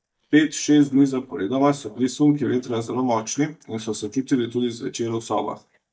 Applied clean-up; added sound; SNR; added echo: neural mask model DeepFilterNet 3.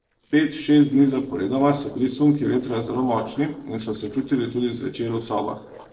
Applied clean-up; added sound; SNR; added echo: neural separator model SepFormer DNS4.